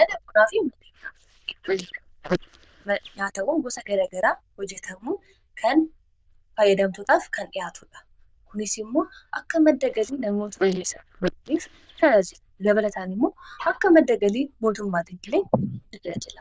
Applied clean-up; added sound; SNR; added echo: neural diffusion model UNIVERSE++.